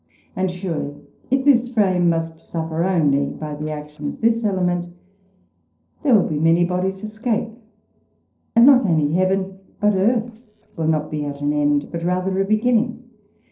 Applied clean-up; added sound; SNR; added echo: neural separator model SepFormer DNS4.